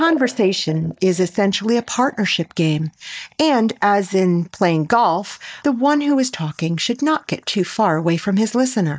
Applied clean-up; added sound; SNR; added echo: neural mask model DeepFilterNet 3.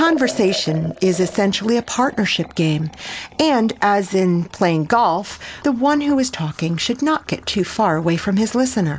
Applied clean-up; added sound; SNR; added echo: none; Liquid; 19 dB; none.